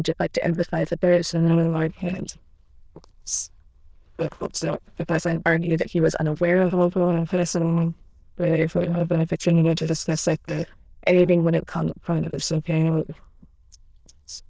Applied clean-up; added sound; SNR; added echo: neural diffusion model UNIVERSE++.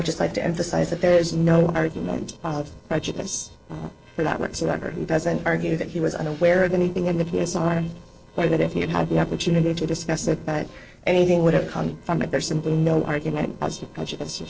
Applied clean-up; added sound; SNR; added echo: neural separator model SepFormer DNS4.